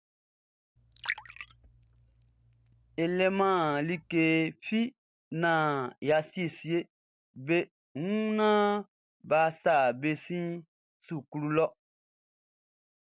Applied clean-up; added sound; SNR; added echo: none; Liquid; 16 dB; none.